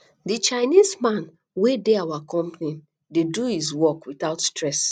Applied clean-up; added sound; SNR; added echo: none; none; none; none.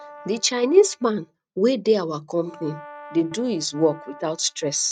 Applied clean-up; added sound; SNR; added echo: neural mask model RNNoise.